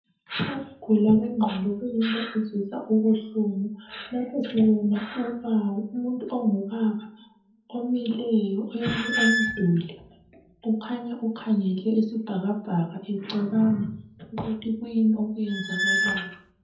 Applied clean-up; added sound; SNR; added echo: none; Squeak; 2 dB; reverberation time 0.6 s.